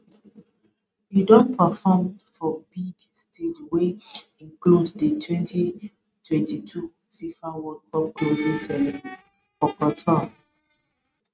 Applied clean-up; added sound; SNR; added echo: neural mask model RNNoise.